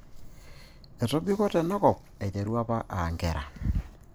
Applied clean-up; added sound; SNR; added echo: none; Squeak / Walk, footsteps + Boat, Water vehicle; 19 dB; none.